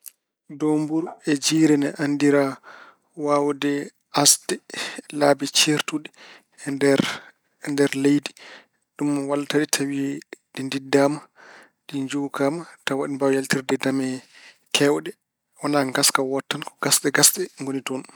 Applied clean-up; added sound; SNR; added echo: none; none; none; none.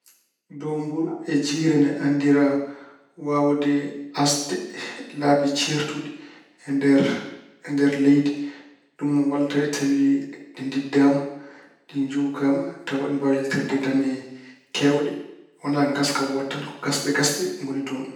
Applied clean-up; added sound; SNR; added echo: none; none; none; reverberation time 0.8 s.